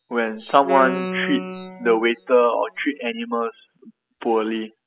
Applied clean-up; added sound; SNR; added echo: classical method spectral subtraction.